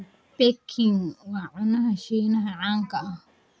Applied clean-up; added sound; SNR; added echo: none; none; none; none.